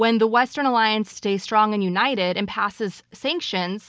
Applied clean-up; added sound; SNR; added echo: none; none; none; none.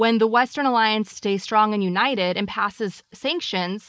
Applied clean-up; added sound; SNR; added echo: neural mask model Resemble Enhance denoiser.